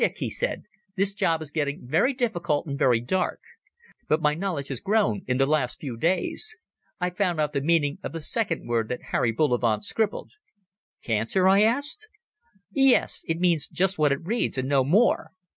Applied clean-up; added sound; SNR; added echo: none; none; none; none.